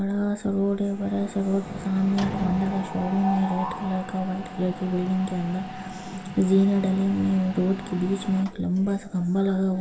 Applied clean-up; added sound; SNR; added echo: none; Mechanisms; 11 dB; reverberation time 0.7 s.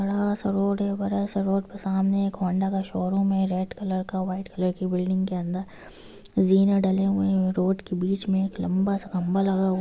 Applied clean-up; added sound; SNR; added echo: none; none; none; none.